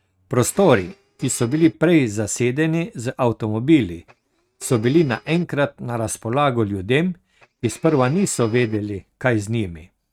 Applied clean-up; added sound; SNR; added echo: neural mask model RNNoise.